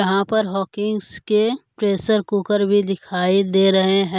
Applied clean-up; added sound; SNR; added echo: none; none; none; none.